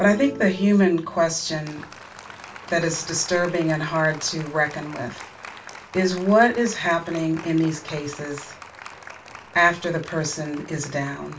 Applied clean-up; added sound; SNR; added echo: none; Applause; 17 dB; reverberation time 0.2 s.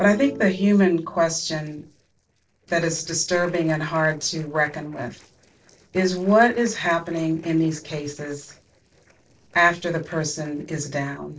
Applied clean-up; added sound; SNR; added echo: neural separator model SepFormer DNS4.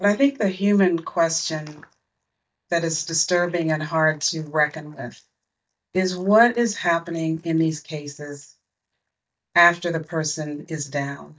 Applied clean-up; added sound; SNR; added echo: neural mask model DeepFilterNet 3.